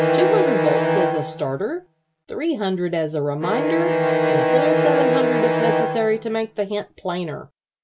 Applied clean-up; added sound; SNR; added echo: none; Bowed string instrument; -2 dB; none.